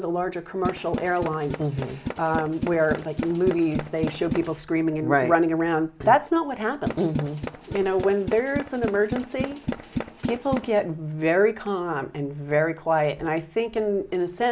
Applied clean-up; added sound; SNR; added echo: none; Tools; 7 dB; none.